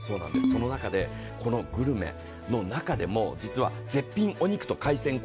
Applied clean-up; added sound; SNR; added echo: none; Ringtone; 0 dB; none.